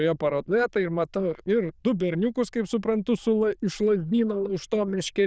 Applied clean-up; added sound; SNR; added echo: neural diffusion model UNIVERSE++.